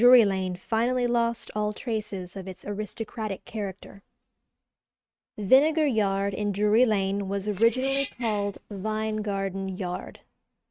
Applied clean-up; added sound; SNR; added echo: neural mask model RNNoise.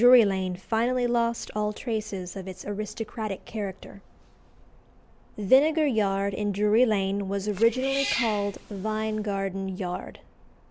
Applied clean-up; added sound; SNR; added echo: none; Cat; 10 dB; none.